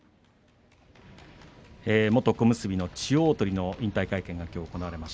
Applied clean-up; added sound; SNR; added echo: none; none; none; none.